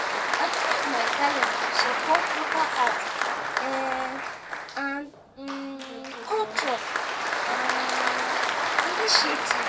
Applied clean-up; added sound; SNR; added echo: none; Applause; -4 dB; reverberation time 0.2 s.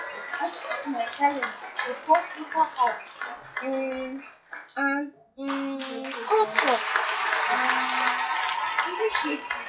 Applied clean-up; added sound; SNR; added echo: classical method WPE with log-MMSE.